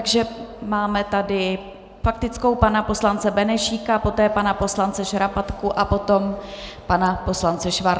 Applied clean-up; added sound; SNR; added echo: none; none; none; none.